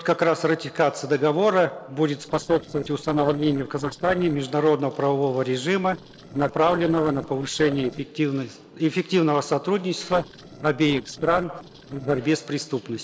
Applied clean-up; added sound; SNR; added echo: neural separator model SepFormer DNS4.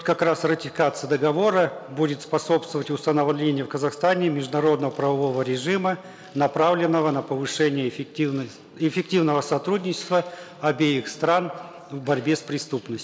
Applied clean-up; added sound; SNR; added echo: none; none; none; none.